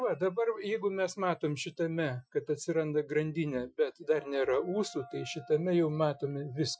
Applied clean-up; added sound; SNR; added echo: classical method Wiener filter.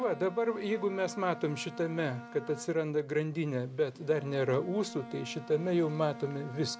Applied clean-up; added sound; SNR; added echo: none; Bowed string instrument; 15 dB; none.